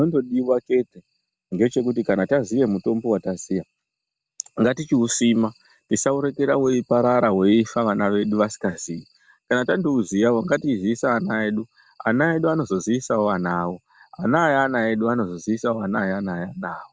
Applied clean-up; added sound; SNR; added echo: none; none; none; none.